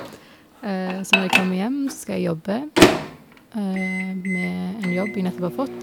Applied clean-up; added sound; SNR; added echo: none; Microwave oven; -1 dB; none.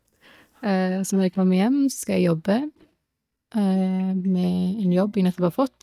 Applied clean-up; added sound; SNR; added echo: neural mask model DeepFilterNet 3.